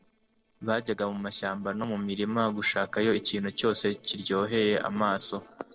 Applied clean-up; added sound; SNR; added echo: neural separator model SepFormer DNS4.